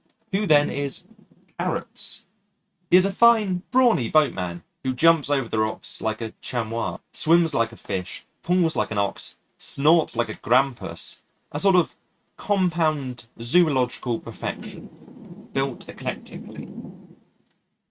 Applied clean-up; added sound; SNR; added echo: neural mask model RNNoise.